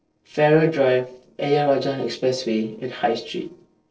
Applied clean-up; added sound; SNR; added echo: neural separator model SepFormer DNS4.